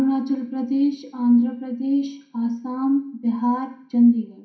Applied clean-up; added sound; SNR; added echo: none; none; none; reverberation time 0.5 s.